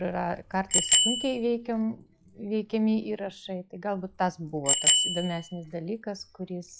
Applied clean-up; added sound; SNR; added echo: classical method log-MMSE.